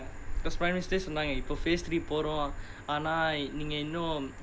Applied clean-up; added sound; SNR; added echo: none; Frog; 4 dB; none.